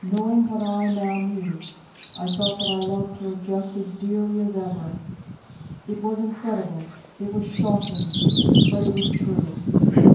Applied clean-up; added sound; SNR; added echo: none; Bird vocalization, bird call, bird song; -3 dB; reverberation time 0.9 s.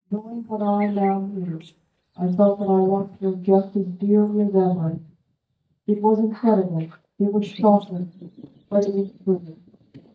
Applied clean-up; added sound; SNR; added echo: neural mask model DeepFilterNet 3.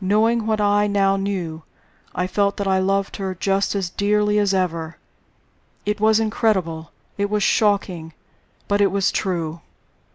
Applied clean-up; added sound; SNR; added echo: none; none; none; none.